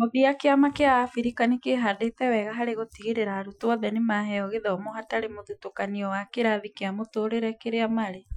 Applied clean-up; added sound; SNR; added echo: classical method Wiener filter.